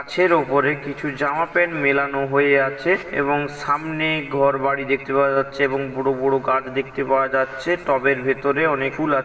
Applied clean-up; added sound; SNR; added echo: none; none; none; reverberation time 1.6 s.